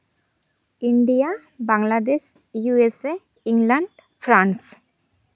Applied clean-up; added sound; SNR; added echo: none; none; none; none.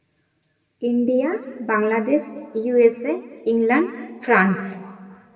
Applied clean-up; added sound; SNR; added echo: none; none; none; reverberation time 2.7 s.